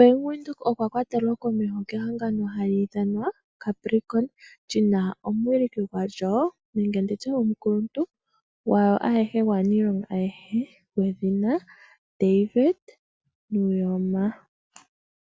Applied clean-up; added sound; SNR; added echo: none; none; none; none.